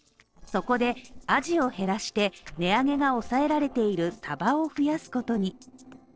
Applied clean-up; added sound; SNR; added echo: neural separator model SepFormer DNS4.